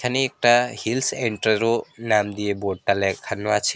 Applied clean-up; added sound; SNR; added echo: none; none; none; none.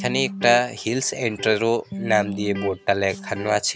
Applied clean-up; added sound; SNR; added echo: none; Electric guitar; 11 dB; none.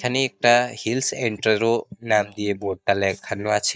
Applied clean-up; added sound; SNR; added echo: neural mask model DeepFilterNet 3.